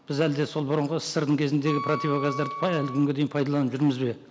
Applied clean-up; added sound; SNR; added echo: none; Wind instrument, woodwind instrument; 10 dB; none.